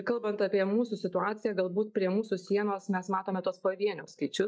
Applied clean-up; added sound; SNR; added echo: neural mask model DeepFilterNet 3.